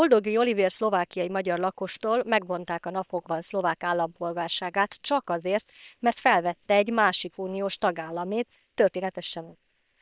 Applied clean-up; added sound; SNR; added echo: neural separator model SepFormer WHAM!.